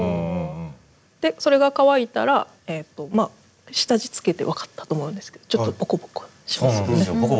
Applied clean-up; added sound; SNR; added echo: none; none; none; none.